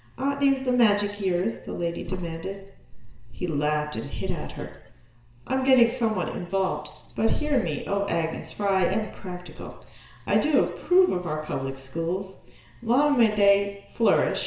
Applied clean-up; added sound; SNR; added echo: none; none; none; reverberation time 0.9 s.